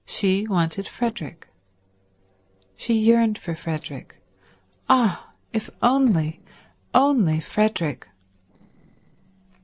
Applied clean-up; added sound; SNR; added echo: neural separator model SepFormer DNS4.